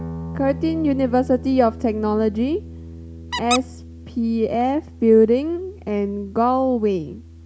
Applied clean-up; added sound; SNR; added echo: none; Guitar + Squeak; 12 dB; none.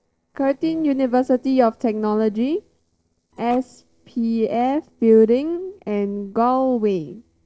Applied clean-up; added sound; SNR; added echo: neural separator model SepFormer DNS4.